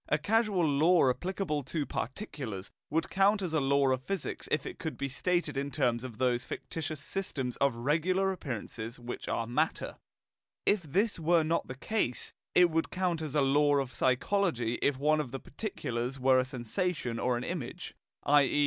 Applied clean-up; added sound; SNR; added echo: none; none; none; none.